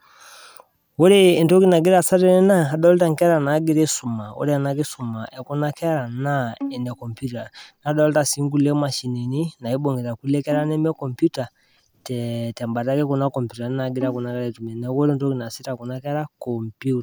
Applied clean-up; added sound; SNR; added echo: none; Bowed string instrument; 17 dB; none.